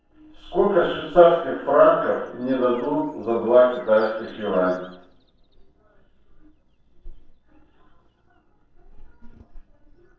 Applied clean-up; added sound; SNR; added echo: neural separator model SepFormer DNS4.